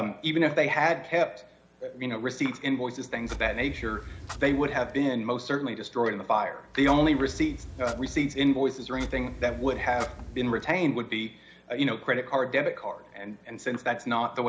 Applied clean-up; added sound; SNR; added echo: none; Clock; 12 dB; none.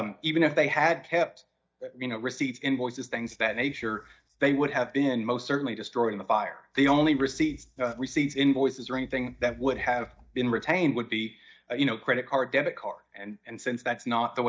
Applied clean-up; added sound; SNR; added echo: neural mask model DeepFilterNet 3.